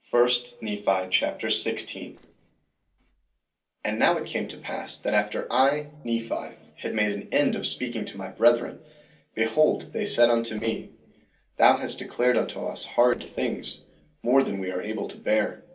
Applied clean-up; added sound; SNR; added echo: neural separator model SepFormer DNS4.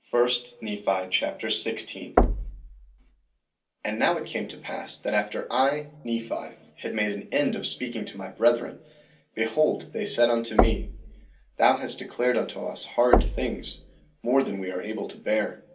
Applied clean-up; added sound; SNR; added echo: none; Knock; 1 dB; reverberation time 0.3 s.